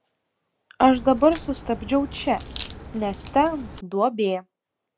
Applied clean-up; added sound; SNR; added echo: none; Crack; 11 dB; none.